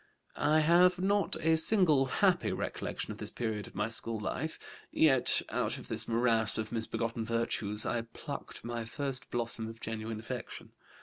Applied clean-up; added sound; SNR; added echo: none; none; none; none.